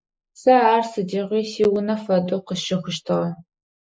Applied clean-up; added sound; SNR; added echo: neural mask model Resemble Enhance denoiser.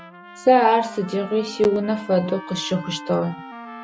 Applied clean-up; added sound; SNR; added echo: none; Trumpet + Wind instrument, woodwind instrument; 16 dB; none.